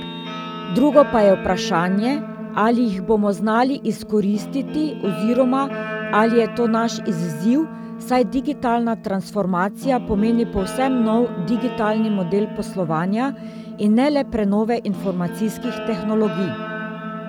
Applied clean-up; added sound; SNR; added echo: none; Guitar; 10 dB; none.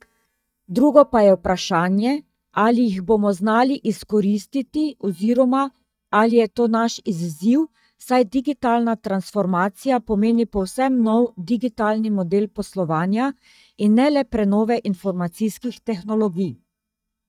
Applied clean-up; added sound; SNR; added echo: neural mask model DeepFilterNet 3.